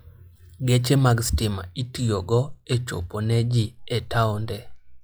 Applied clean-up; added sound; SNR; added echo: classical method log-MMSE.